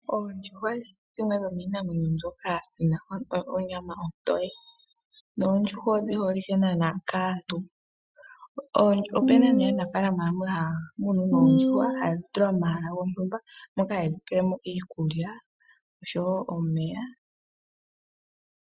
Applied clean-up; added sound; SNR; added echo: classical method Wiener filter.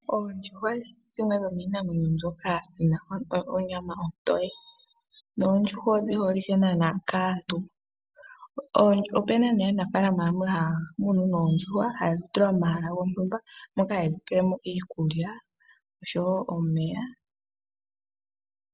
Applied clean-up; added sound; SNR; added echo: none; none; none; none.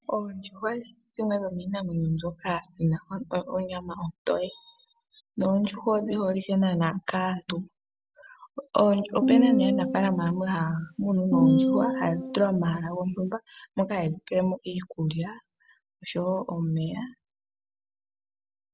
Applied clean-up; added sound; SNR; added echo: none; Piano; -2 dB; none.